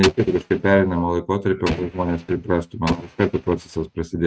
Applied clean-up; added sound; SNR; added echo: neural mask model RNNoise.